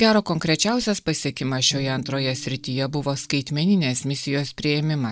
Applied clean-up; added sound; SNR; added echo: neural mask model DeepFilterNet 3.